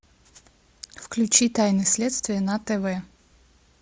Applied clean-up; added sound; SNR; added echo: none; none; none; none.